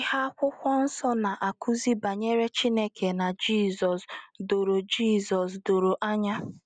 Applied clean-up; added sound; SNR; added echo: none; none; none; none.